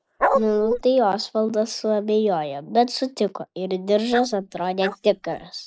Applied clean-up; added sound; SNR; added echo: neural mask model Resemble Enhance denoiser.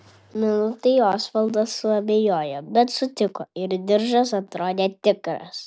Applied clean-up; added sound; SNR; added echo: none; none; none; none.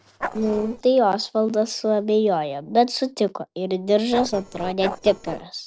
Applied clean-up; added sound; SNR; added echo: neural separator model SepFormer DNS4.